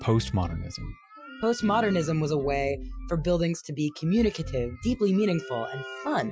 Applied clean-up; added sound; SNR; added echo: classical method Wiener filter.